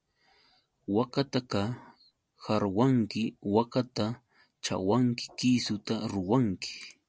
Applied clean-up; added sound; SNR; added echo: none; none; none; none.